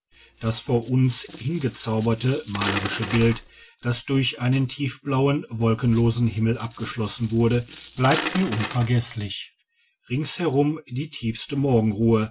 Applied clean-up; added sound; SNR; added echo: none; Coin (dropping); 12 dB; none.